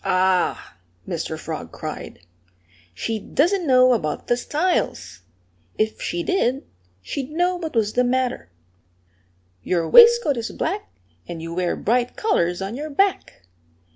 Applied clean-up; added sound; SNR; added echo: none; Dishes, pots, and pans; -5 dB; none.